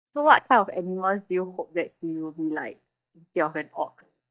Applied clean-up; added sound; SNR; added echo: neural mask model DeepFilterNet 3.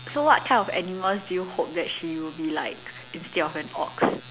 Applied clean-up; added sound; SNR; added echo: none; none; none; none.